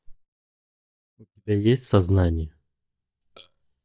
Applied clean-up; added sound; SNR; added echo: neural mask model DeepFilterNet 3.